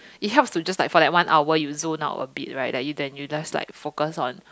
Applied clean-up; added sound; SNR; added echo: none; none; none; none.